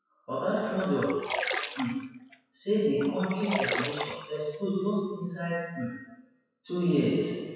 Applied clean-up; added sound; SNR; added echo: classical method WPE with log-MMSE.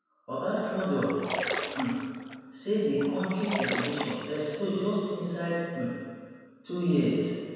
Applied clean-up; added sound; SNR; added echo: none; Splash, splatter; 6 dB; reverberation time 1.8 s.